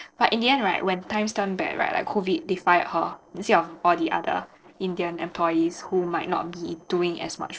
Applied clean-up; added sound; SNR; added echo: neural separator model SepFormer DNS4.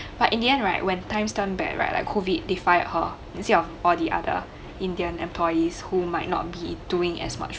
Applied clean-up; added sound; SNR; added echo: none; none; none; none.